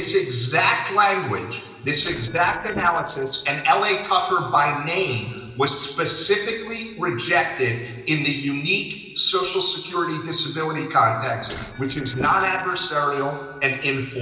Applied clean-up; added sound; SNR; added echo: neural separator model SepFormer DNS4.